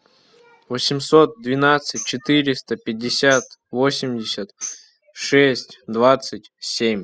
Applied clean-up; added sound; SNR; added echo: classical method spectral subtraction.